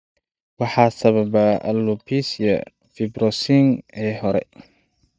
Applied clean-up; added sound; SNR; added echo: neural mask model DeepFilterNet 3.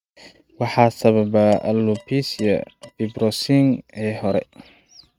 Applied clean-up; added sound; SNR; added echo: neural mask model RNNoise.